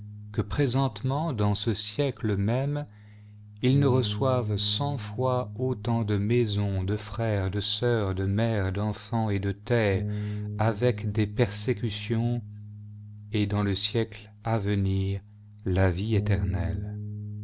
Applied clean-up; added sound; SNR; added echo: none; Bass guitar; 10 dB; none.